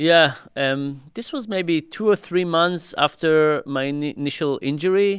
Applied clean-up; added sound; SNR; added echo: none; none; none; none.